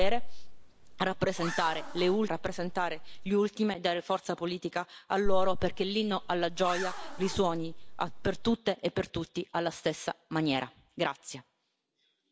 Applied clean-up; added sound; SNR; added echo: none; Zipper (clothing); 0 dB; none.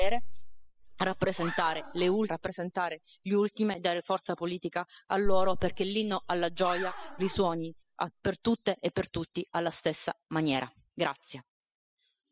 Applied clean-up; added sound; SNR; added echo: classical method spectral subtraction.